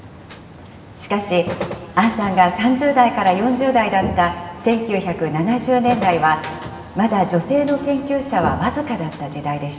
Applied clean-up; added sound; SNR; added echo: none; Buzz; 13 dB; reverberation time 2.9 s.